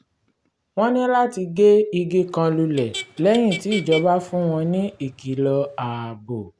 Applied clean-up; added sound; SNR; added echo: none; Motor vehicle (road); 15 dB; none.